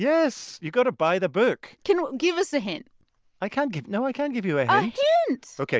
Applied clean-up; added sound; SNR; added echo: none; none; none; none.